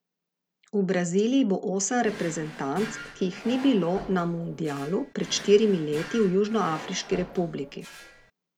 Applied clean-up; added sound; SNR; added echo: none; Drawer open or close; 15 dB; none.